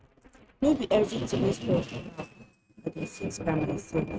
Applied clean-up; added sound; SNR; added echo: neural mask model RNNoise.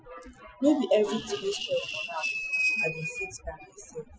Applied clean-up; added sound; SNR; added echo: classical method Wiener filter.